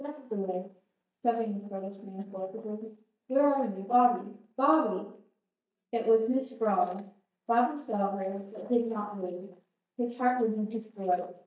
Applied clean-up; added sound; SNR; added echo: neural mask model DeepFilterNet 3.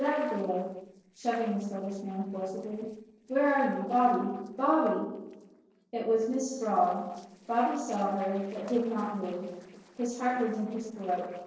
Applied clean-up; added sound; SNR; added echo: neural separator model SepFormer DNS4.